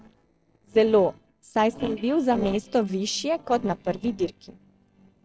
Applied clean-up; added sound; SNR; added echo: neural separator model SepFormer DNS4.